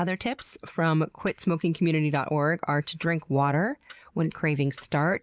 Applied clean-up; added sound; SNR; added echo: neural mask model Resemble Enhance denoiser.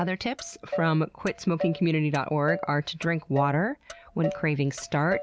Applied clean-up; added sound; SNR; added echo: none; Motor vehicle (road); 10 dB; none.